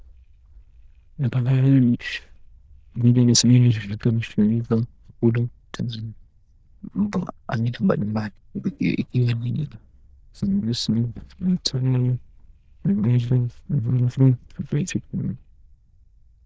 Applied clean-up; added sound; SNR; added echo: neural diffusion model UNIVERSE++.